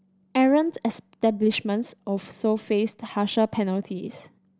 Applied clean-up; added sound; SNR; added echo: none; none; none; none.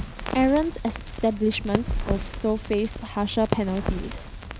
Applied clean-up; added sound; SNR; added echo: none; Bass drum + Crackle; 5 dB; none.